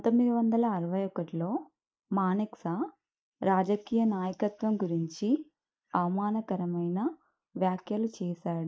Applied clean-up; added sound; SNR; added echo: neural mask model Resemble Enhance denoiser.